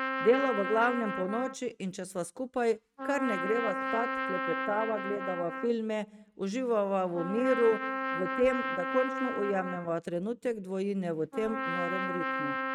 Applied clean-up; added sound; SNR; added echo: neural mask model RNNoise.